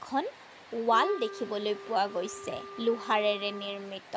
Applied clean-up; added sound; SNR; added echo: none; Wind instrument, woodwind instrument; 12 dB; none.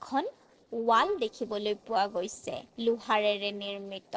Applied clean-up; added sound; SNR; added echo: neural separator model SepFormer DNS4.